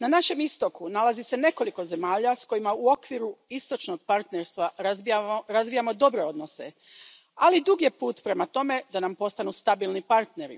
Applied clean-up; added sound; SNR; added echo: none; none; none; none.